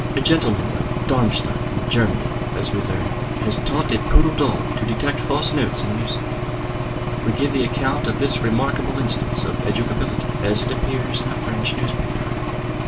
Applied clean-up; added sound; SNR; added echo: none; Engine / Aircraft; 0 dB; reverberation time 0.2 s.